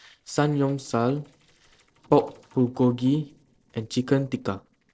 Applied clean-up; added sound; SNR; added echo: neural separator model SepFormer DNS4.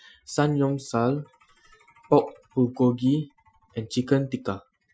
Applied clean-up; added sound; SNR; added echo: classical method Wiener filter.